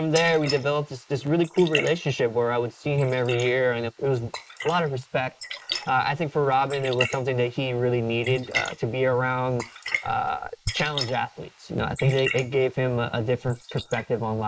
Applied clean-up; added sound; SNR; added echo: neural mask model Resemble Enhance denoiser.